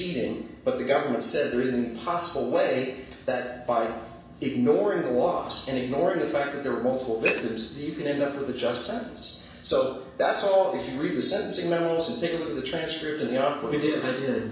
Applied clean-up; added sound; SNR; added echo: none; Dishes, pots, and pans / Glass; 4 dB; reverberation time 0.7 s.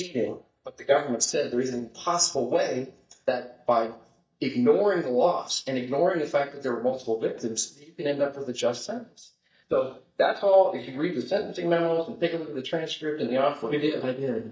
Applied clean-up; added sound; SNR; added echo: neural mask model DeepFilterNet 3.